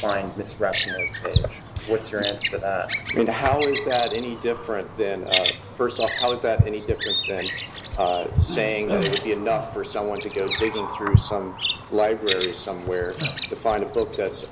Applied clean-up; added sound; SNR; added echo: none; Bird vocalization, bird call, bird song; -4 dB; none.